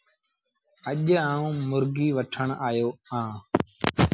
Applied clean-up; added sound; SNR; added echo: none; none; none; none.